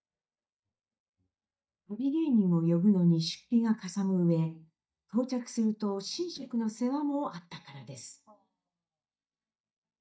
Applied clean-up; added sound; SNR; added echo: neural mask model DeepFilterNet 3.